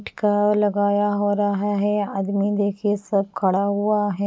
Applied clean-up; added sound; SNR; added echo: none; none; none; none.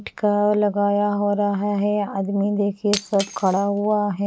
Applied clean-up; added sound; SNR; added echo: none; Shatter; 18 dB; none.